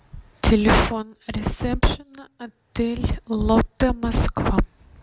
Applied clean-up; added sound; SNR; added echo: none; none; none; none.